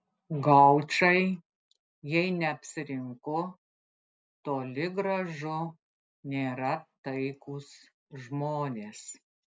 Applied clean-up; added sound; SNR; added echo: none; none; none; none.